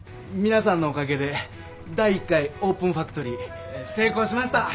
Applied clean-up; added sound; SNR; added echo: none; Idling / Engine starting / Motorcycle / Accelerating, revving, vroom; 18 dB; none.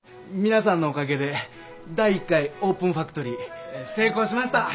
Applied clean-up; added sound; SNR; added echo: none; none; none; none.